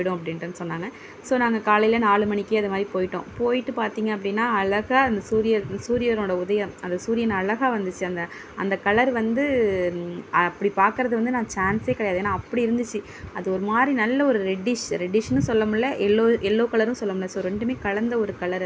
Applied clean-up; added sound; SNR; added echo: none; none; none; none.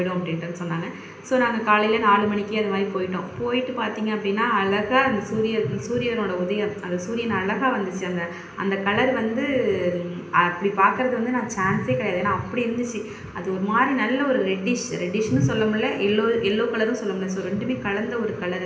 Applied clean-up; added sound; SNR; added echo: none; none; none; reverberation time 0.8 s.